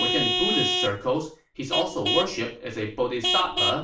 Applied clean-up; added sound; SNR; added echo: none; Vehicle horn, car horn, honking / Truck; 0 dB; reverberation time 0.4 s.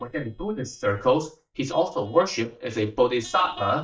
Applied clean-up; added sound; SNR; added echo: neural mask model DeepFilterNet 3.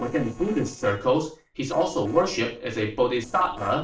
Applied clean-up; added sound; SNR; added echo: neural separator model SepFormer DNS4.